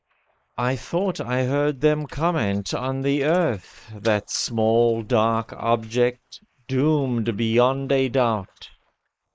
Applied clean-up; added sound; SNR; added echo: neural mask model Resemble Enhance denoiser.